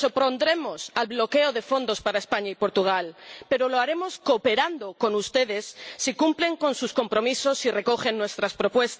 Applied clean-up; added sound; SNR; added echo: none; none; none; none.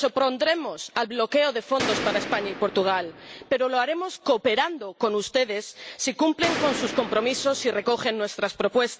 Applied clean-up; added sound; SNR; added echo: none; Gunshot, gunfire; 7 dB; none.